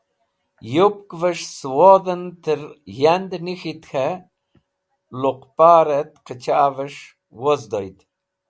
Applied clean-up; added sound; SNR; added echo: none; none; none; none.